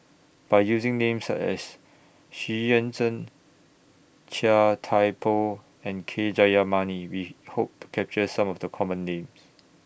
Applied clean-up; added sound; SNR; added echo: none; none; none; none.